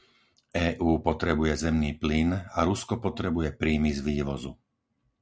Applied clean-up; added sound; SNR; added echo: none; none; none; none.